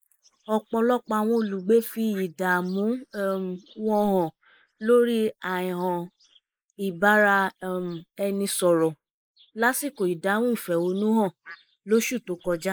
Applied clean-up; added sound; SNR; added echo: neural mask model Resemble Enhance denoiser.